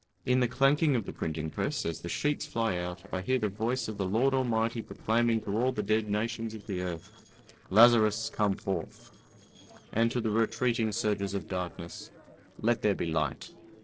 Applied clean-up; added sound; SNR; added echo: neural separator model SepFormer DNS4.